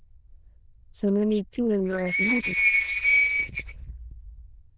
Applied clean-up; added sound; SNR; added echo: neural diffusion model UNIVERSE++.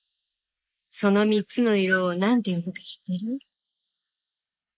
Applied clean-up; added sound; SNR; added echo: neural mask model Resemble Enhance denoiser.